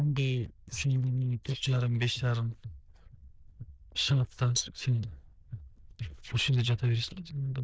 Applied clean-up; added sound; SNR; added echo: neural diffusion model UNIVERSE++.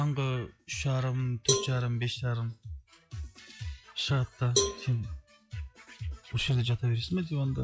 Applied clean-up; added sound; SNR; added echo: classical method log-MMSE.